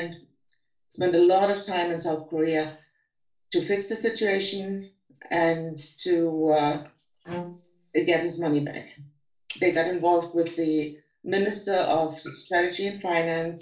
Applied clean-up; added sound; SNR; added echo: neural separator model SepFormer DNS4.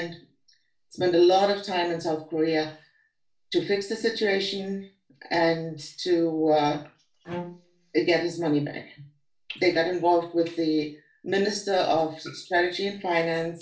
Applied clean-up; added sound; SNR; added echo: none; Bowed string instrument; 13 dB; reverberation time 0.3 s.